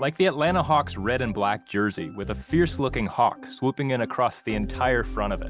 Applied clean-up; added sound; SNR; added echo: none; none; none; none.